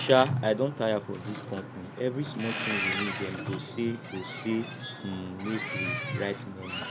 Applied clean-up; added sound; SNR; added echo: none; Boat, Water vehicle; 5 dB; none.